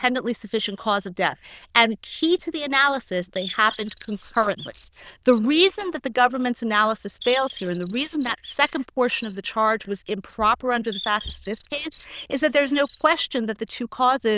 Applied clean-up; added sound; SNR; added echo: neural diffusion model UNIVERSE++.